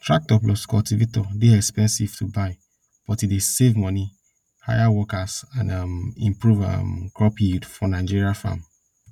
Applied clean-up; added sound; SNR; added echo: none; none; none; none.